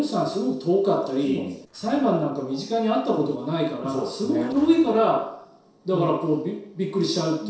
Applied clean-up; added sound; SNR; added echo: neural separator model SepFormer DNS4.